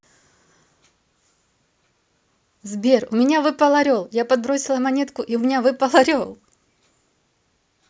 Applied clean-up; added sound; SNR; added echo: none; none; none; none.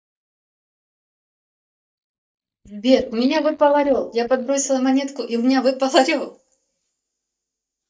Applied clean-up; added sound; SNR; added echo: neural mask model DeepFilterNet 3.